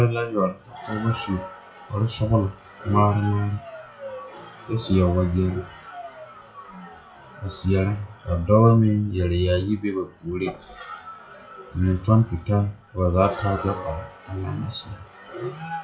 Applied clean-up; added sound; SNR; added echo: classical method WPE with log-MMSE.